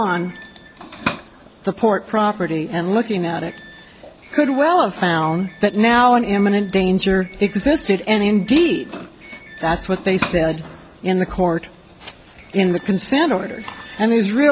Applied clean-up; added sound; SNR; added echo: none; Doorbell; 18 dB; none.